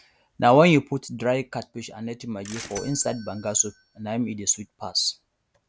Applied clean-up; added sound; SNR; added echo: none; Bell / Mechanisms; 18 dB; none.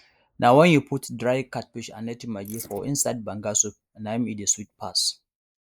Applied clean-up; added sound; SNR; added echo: neural mask model Resemble Enhance denoiser.